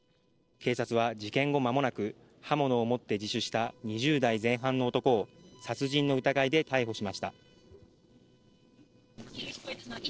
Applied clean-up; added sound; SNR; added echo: neural separator model SepFormer DNS4.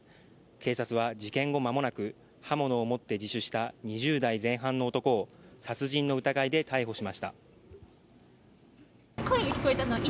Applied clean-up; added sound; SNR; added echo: none; none; none; none.